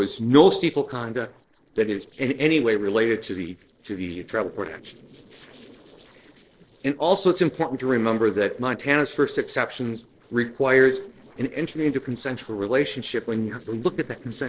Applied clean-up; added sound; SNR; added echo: neural separator model SepFormer DNS4.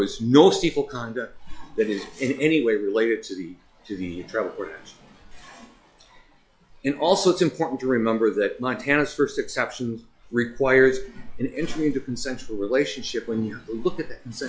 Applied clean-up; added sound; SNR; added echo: classical method log-MMSE.